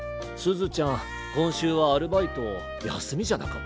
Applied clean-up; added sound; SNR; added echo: none; Cat; 15 dB; none.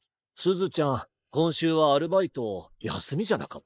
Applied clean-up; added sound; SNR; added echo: neural mask model Resemble Enhance denoiser.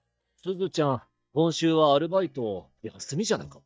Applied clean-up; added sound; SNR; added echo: neural mask model DeepFilterNet 3.